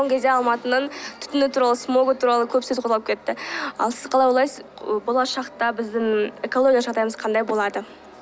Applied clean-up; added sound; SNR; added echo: none; none; none; none.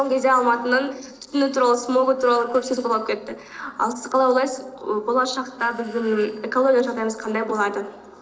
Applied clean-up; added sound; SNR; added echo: neural separator model SepFormer DNS4.